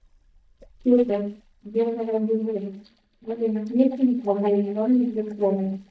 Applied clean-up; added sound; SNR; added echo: neural mask model DeepFilterNet 3.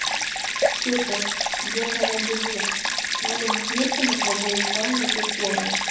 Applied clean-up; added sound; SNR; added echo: none; Stream; -5 dB; reverberation time 0.7 s.